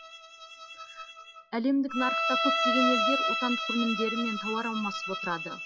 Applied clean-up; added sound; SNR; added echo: classical method log-MMSE.